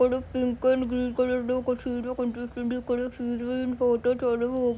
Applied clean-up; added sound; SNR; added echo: none; none; none; none.